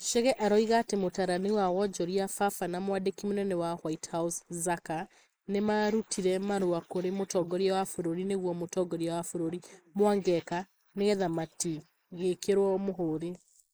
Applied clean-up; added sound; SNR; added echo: neural mask model Resemble Enhance denoiser.